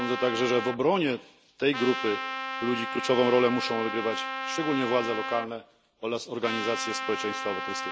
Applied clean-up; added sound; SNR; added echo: none; Trumpet; 6 dB; none.